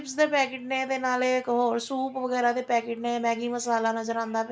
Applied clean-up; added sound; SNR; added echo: none; none; none; none.